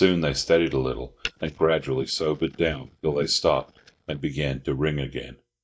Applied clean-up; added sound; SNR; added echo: neural mask model DeepFilterNet 3.